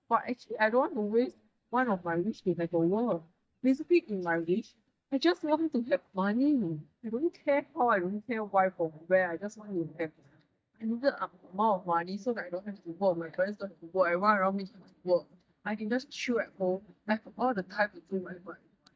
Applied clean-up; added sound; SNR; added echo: neural mask model DeepFilterNet 3.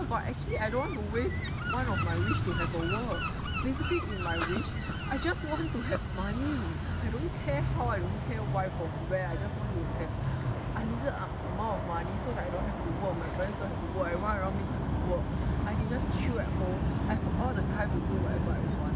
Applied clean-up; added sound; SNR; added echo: none; Gull, seagull; 13 dB; none.